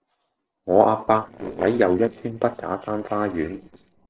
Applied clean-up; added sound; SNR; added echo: neural separator model SepFormer DNS4.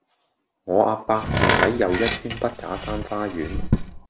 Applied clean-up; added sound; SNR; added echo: none; Tools; 0 dB; none.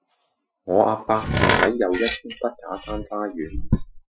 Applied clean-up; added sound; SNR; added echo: classical method Wiener filter.